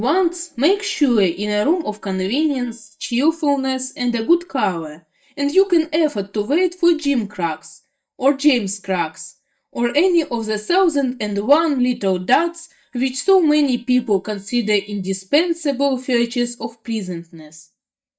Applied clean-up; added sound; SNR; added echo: neural mask model DeepFilterNet 3.